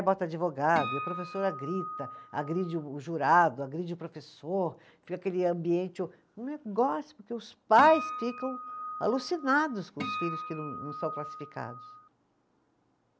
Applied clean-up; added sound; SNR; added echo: none; Acoustic guitar; 8 dB; none.